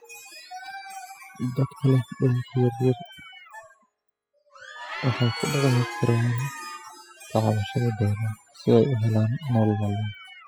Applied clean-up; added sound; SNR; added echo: classical method spectral subtraction.